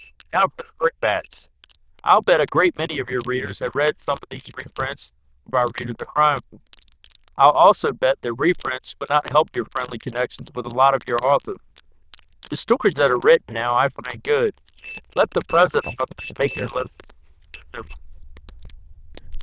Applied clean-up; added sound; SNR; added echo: neural diffusion model UNIVERSE++.